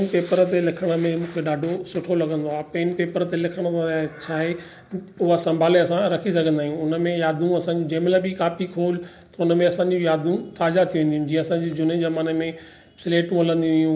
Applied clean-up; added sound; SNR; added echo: none; none; none; reverberation time 0.5 s.